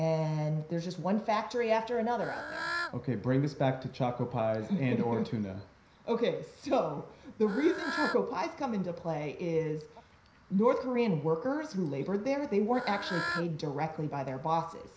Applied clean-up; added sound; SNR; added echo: none; Bird / Fowl; 13 dB; reverberation time 0.5 s.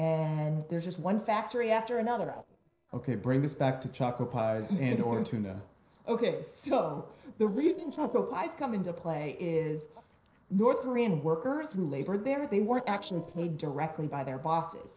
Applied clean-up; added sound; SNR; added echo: neural separator model SepFormer DNS4.